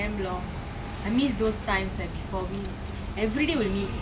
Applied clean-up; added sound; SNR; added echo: none; none; none; none.